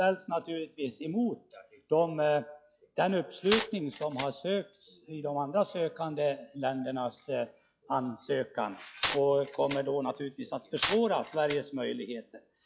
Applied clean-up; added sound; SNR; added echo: classical method log-MMSE.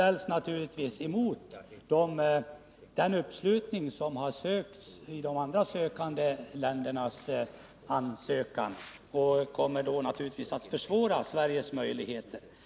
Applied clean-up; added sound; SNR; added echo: none; none; none; none.